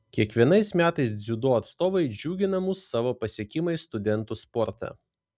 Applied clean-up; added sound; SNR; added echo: none; none; none; none.